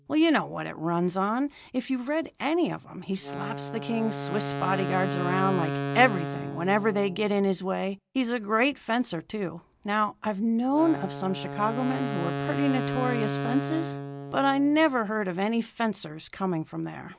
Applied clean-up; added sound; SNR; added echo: none; Wind instrument, woodwind instrument; 8 dB; none.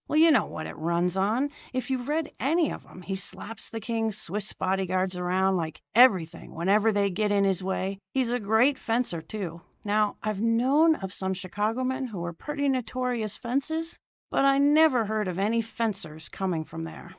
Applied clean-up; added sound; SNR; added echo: neural mask model Resemble Enhance denoiser.